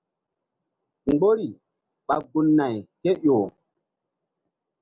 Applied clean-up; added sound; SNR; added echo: none; none; none; none.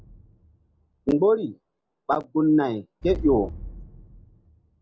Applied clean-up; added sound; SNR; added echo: none; Explosion; 15 dB; none.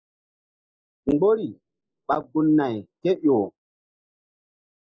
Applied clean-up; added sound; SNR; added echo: neural mask model Resemble Enhance denoiser.